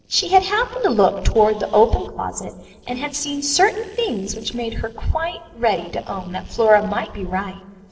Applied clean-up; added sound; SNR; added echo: neural separator model SepFormer DNS4.